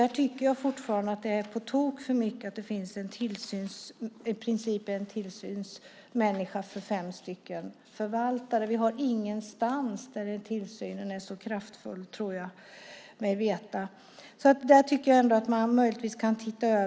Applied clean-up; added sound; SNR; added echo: none; none; none; none.